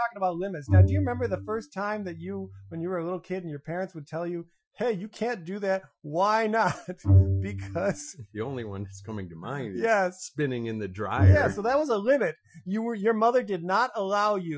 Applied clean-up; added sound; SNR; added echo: classical method Wiener filter.